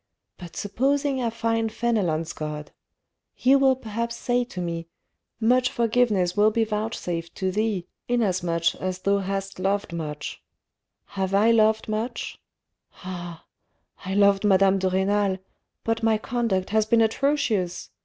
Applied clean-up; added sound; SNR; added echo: none; none; none; none.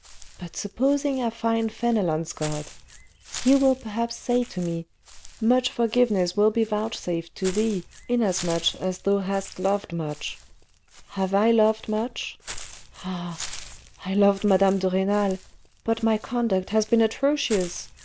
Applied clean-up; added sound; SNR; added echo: none; Walk, footsteps / Bird; 17 dB; none.